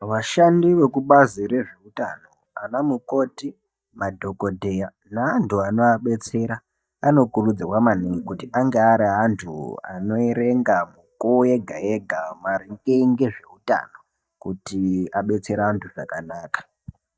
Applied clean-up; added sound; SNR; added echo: neural mask model DeepFilterNet 3.